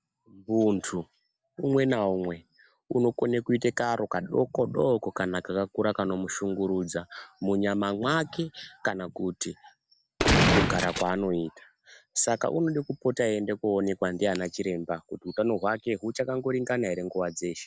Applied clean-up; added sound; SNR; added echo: none; Gunshot, gunfire; -4 dB; none.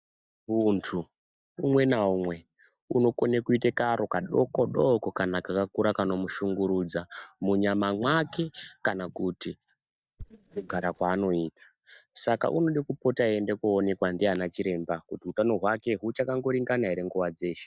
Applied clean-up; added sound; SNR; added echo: neural mask model DeepFilterNet 3.